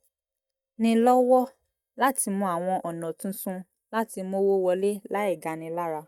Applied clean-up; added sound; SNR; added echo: neural mask model DeepFilterNet 3.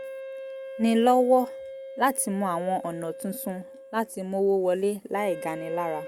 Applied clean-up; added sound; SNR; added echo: none; Wind instrument, woodwind instrument; 13 dB; none.